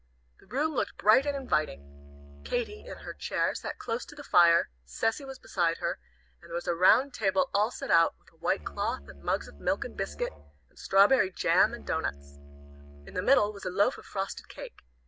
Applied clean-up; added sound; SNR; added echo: none; Musical instrument; 17 dB; none.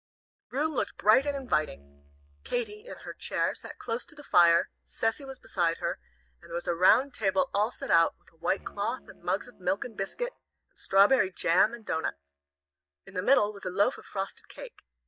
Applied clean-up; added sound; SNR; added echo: neural mask model DeepFilterNet 3.